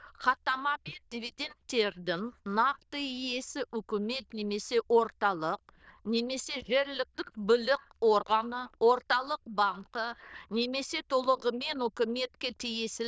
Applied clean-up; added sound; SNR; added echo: neural diffusion model UNIVERSE++.